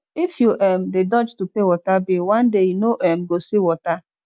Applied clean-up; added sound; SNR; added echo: none; none; none; none.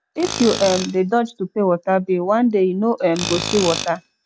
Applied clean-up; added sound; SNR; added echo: none; Tools; 11 dB; none.